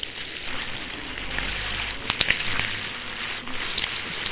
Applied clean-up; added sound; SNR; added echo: neural separator model SepFormer WHAMR!.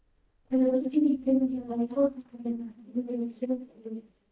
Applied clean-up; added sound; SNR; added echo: neural mask model DeepFilterNet 3.